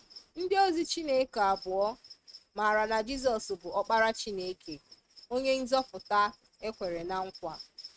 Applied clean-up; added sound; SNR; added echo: neural mask model RNNoise.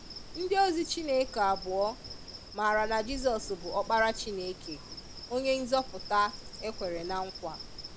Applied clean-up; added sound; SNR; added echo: none; Insect; 12 dB; none.